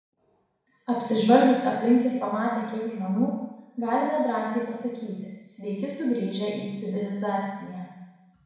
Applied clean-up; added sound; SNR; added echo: none; none; none; reverberation time 1.1 s.